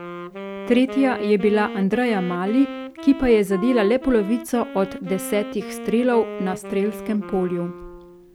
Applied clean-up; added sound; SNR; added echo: none; Wind instrument, woodwind instrument; 12 dB; none.